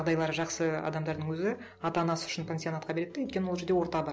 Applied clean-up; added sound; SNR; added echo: none; none; none; none.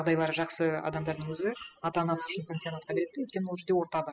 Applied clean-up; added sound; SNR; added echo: classical method spectral subtraction.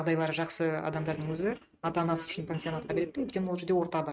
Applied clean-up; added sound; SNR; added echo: neural mask model RNNoise.